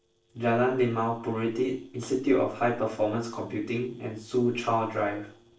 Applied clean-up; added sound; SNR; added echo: neural separator model SepFormer DNS4.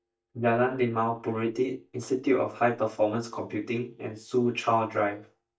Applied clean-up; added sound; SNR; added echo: neural mask model DeepFilterNet 3.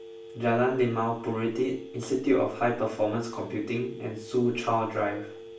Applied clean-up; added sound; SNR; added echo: none; Telephone; 16 dB; reverberation time 0.3 s.